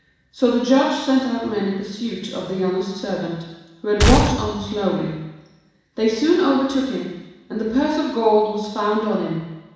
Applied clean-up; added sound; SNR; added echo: none; Gunshot, gunfire; -1 dB; reverberation time 1.1 s.